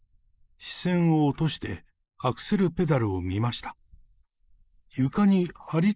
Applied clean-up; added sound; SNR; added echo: neural mask model Resemble Enhance denoiser.